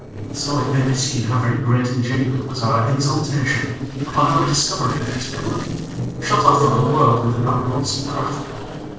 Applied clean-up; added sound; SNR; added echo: neural separator model SepFormer DNS4.